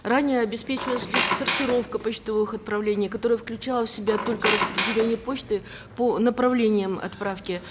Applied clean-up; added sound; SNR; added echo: none; Squeak; 3 dB; none.